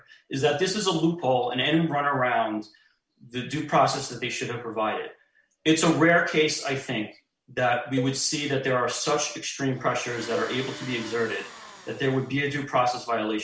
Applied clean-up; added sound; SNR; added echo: none; Cowbell + Tools; 14 dB; none.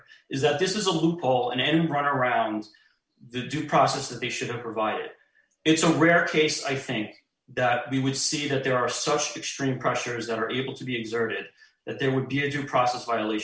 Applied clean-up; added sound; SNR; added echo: none; none; none; none.